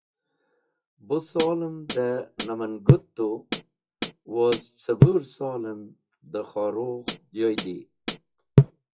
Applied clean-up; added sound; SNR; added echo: classical method WPE with log-MMSE.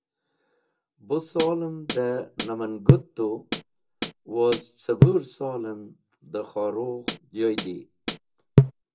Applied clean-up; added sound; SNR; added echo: none; Hi-hat; -4 dB; reverberation time 0.2 s.